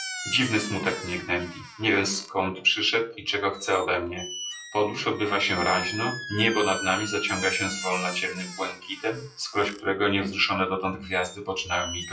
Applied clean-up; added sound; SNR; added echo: classical method WPE with log-MMSE.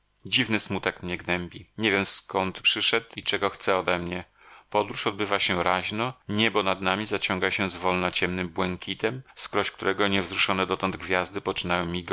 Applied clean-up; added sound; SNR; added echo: none; none; none; none.